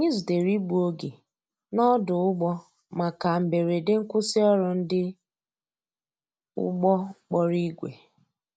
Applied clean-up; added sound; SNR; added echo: none; none; none; none.